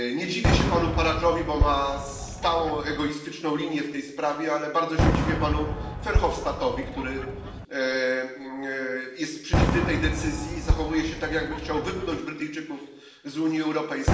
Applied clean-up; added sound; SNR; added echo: none; Fireworks; 1 dB; reverberation time 0.9 s.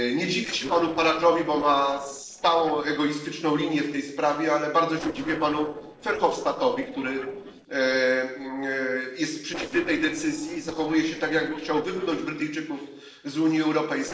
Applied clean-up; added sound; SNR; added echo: neural separator model SepFormer DNS4.